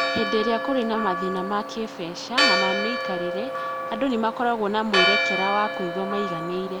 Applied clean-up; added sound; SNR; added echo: none; Church bell; 0 dB; none.